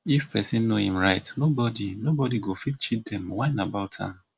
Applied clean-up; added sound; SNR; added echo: none; none; none; none.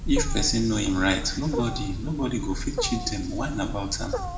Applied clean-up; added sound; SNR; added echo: none; Wild animals; 3 dB; reverberation time 1.2 s.